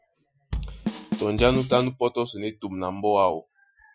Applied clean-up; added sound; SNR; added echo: classical method Wiener filter.